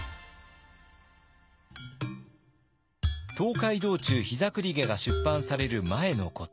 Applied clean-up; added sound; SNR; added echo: none; none; none; none.